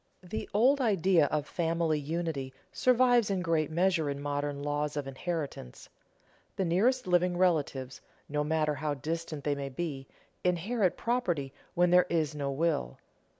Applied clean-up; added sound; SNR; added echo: none; none; none; none.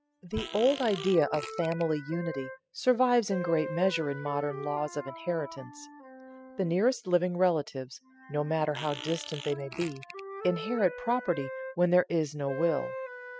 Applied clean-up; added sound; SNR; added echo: classical method spectral subtraction.